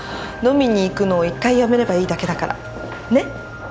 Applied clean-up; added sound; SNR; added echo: none; none; none; none.